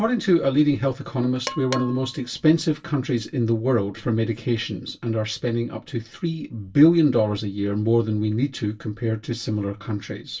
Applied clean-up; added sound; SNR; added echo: none; Percussion; 14 dB; reverberation time 0.1 s.